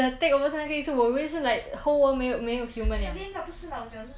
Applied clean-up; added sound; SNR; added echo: none; none; none; none.